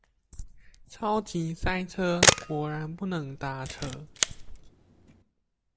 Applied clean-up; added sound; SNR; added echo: none; Camera; -4 dB; none.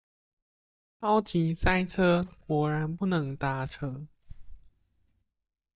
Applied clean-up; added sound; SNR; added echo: neural mask model DeepFilterNet 3.